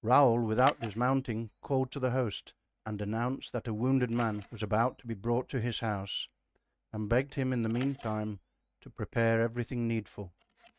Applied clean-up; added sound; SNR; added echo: neural mask model RNNoise.